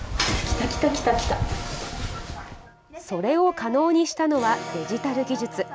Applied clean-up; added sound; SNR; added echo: none; Electric guitar / Acoustic guitar; 14 dB; none.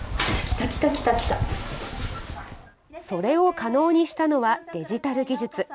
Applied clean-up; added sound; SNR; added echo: none; none; none; none.